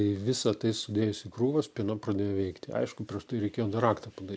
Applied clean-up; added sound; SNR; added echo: none; none; none; none.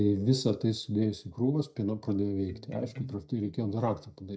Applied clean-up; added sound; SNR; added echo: neural mask model DeepFilterNet 3.